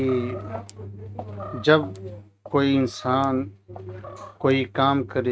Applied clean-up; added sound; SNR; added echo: neural mask model RNNoise.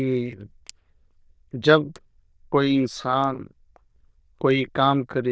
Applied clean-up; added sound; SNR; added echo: neural diffusion model UNIVERSE++.